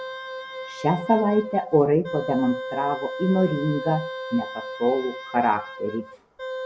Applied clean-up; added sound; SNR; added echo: none; Wind instrument, woodwind instrument; 10 dB; none.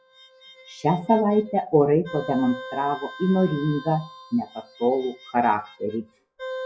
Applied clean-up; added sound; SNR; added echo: classical method log-MMSE.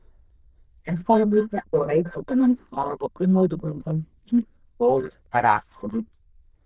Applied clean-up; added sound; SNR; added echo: neural diffusion model UNIVERSE++.